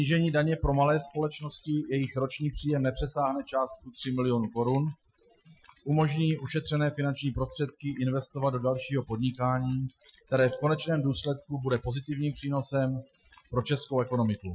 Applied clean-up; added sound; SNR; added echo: classical method Wiener filter.